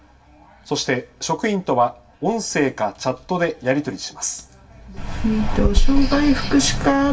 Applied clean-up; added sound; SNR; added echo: none; none; none; reverberation time 0.2 s.